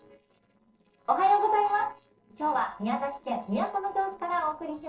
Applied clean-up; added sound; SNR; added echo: neural separator model SepFormer DNS4.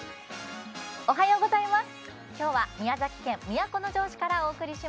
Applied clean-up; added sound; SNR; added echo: none; none; none; none.